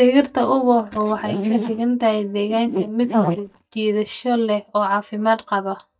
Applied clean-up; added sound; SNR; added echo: neural mask model DeepFilterNet 3.